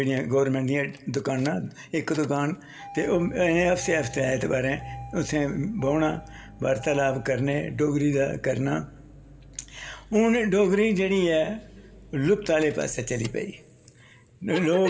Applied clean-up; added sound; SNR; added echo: none; Engine starting; 18 dB; reverberation time 2.1 s.